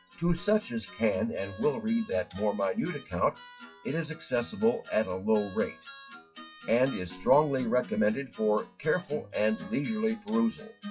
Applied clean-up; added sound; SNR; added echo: classical method WPE with log-MMSE.